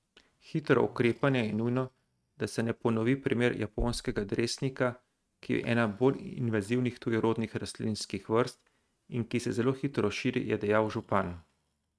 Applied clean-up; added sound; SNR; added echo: neural mask model RNNoise.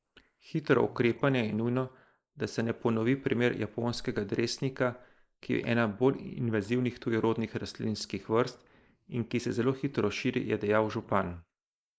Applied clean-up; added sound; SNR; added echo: neural mask model Resemble Enhance denoiser.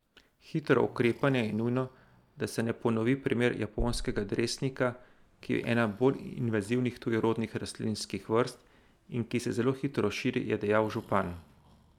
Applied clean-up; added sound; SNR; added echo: neural mask model DeepFilterNet 3.